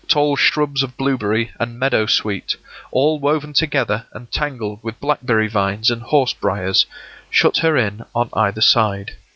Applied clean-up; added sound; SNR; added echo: none; none; none; none.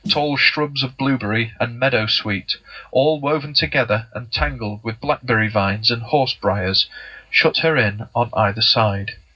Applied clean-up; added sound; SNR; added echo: neural separator model SepFormer DNS4.